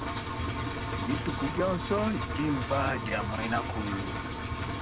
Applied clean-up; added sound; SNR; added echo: none; Engine; 0 dB; none.